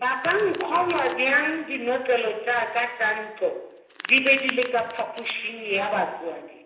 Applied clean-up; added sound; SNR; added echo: none; Domestic sounds, home sounds; 17 dB; reverberation time 0.9 s.